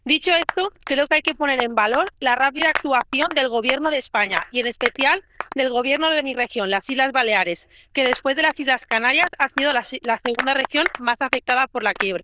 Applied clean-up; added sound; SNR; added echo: neural diffusion model UNIVERSE++.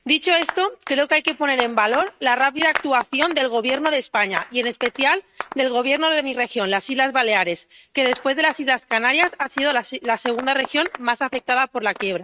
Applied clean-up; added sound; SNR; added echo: neural mask model RNNoise.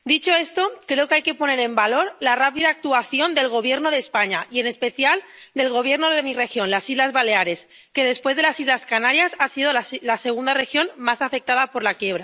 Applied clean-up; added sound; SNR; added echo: none; none; none; none.